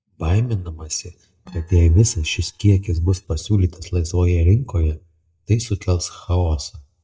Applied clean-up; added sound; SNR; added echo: neural mask model DeepFilterNet 3.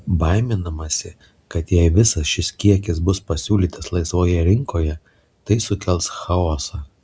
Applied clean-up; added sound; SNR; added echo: none; none; none; none.